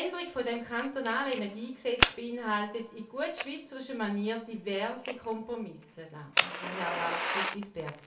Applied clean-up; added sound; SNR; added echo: none; Fire; 1 dB; reverberation time 0.3 s.